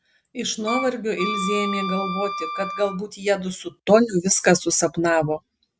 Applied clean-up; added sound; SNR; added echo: none; Wind instrument, woodwind instrument; 7 dB; none.